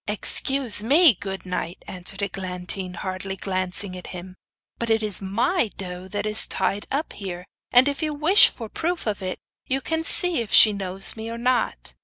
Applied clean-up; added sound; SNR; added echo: none; none; none; none.